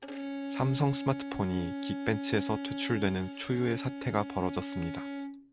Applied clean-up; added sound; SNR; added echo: none; Bowed string instrument; 5 dB; none.